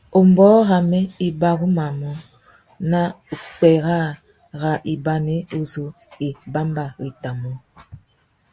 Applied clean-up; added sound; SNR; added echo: none; none; none; none.